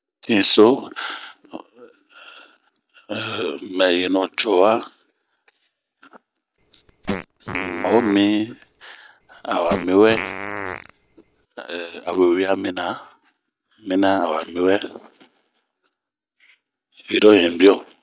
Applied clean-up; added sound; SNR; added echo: none; Fart; 10 dB; none.